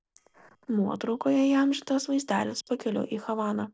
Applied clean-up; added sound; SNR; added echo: neural separator model SepFormer DNS4.